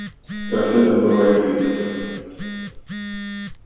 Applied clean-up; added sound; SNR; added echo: none; Telephone; 10 dB; reverberation time 1.9 s.